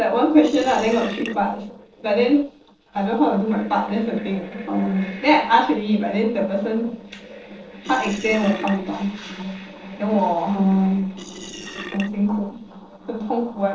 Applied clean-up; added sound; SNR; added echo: neural separator model SepFormer DNS4.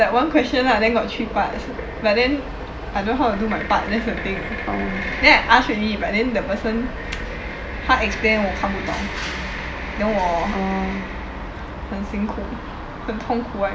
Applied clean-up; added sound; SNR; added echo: none; none; none; none.